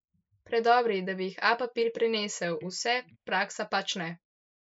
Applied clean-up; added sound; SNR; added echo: neural mask model Resemble Enhance denoiser.